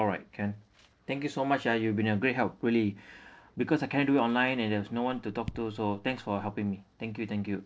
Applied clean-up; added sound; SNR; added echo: neural separator model SepFormer DNS4.